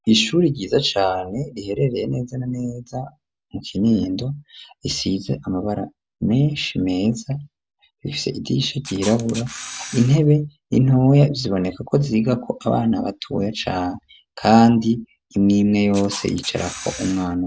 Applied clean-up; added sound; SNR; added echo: none; Camera; 13 dB; none.